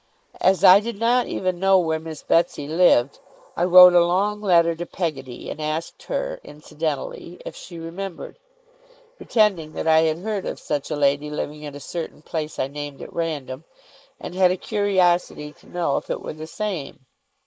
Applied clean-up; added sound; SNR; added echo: neural mask model Resemble Enhance denoiser.